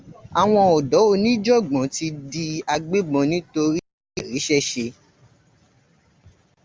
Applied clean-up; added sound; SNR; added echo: none; none; none; none.